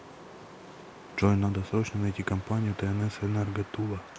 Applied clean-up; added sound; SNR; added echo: none; Wind; 17 dB; none.